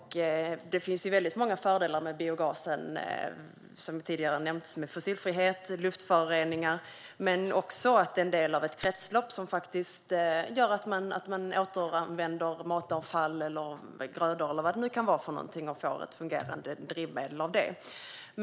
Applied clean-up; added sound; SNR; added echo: none; Clapping; 14 dB; none.